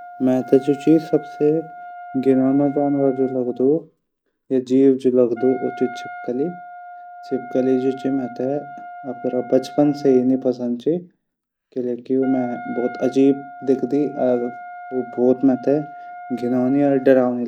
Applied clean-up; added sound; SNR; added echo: none; Wind instrument, woodwind instrument; 16 dB; none.